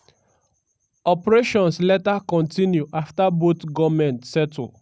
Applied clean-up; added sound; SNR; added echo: none; none; none; none.